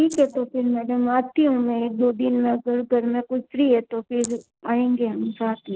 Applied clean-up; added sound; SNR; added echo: neural separator model SepFormer DNS4.